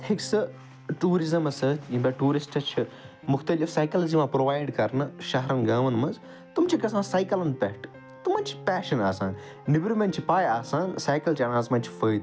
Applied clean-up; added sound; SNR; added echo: none; Piano; 18 dB; none.